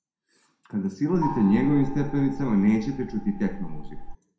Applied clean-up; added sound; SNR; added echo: none; Gong; 8 dB; reverberation time 0.4 s.